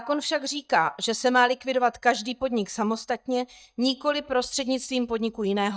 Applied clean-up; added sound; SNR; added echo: neural mask model DeepFilterNet 3.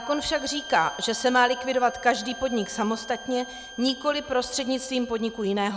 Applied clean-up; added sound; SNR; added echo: none; Bowed string instrument; 16 dB; none.